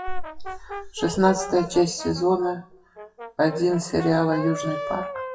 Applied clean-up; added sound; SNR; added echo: classical method WPE with log-MMSE.